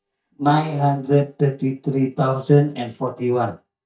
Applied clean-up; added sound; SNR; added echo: neural mask model DeepFilterNet 3.